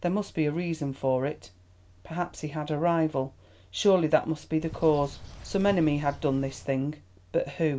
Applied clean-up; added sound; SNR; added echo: none; Bird; 15 dB; none.